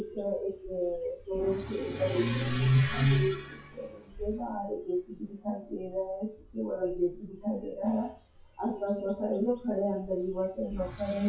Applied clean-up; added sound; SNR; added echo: classical method WPE with log-MMSE.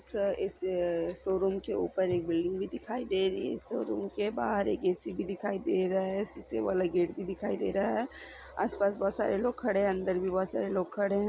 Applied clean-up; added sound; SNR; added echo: none; none; none; none.